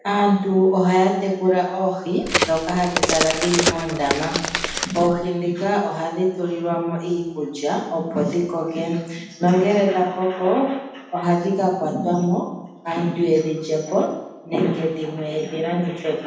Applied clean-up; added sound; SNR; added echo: none; Crack; 3 dB; reverberation time 0.9 s.